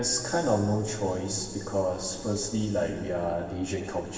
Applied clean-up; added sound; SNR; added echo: none; none; none; reverberation time 2.5 s.